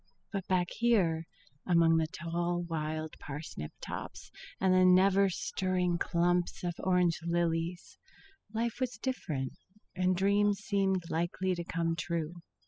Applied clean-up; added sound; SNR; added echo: classical method spectral subtraction.